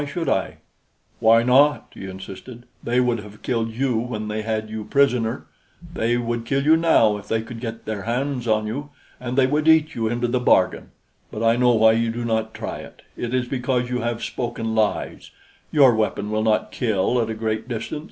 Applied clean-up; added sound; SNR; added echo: none; none; none; none.